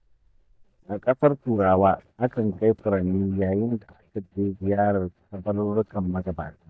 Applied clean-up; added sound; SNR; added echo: neural mask model DeepFilterNet 3.